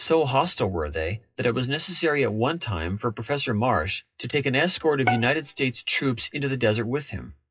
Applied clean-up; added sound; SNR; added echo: classical method WPE with log-MMSE.